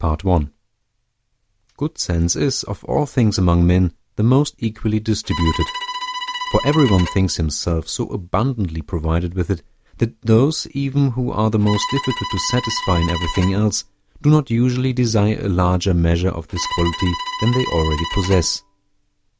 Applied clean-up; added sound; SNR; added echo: none; Bowed string instrument; 9 dB; none.